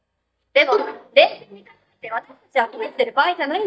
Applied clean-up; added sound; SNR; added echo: neural mask model DeepFilterNet 3.